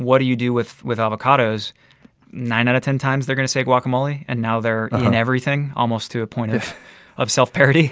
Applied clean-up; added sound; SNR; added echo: none; none; none; none.